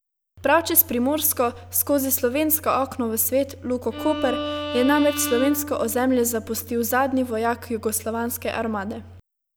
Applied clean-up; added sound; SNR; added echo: none; Bowed string instrument; 8 dB; none.